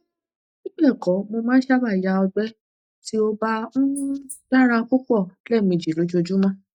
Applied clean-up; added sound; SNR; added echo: neural mask model DeepFilterNet 3.